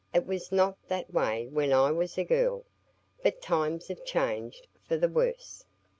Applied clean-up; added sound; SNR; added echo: none; none; none; none.